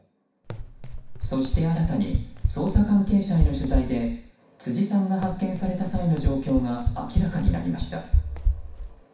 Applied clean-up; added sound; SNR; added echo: none; Run; 1 dB; reverberation time 0.6 s.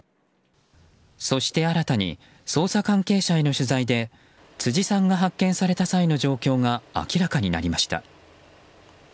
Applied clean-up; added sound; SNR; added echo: none; none; none; none.